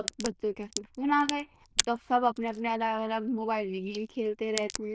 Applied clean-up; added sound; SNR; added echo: neural diffusion model UNIVERSE++.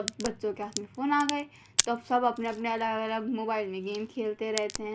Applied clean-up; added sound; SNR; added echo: none; Crack; 7 dB; none.